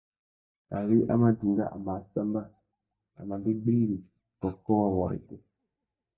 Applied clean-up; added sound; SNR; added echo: neural mask model DeepFilterNet 3.